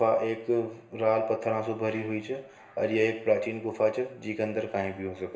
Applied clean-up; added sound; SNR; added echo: none; none; none; reverberation time 0.9 s.